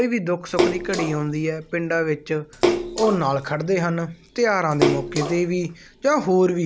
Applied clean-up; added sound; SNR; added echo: none; Splash, splatter; 5 dB; none.